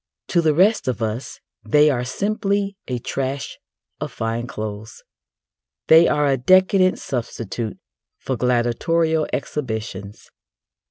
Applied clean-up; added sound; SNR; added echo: none; none; none; none.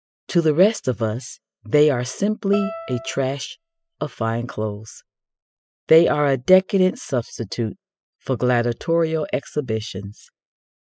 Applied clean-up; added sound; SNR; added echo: classical method spectral subtraction.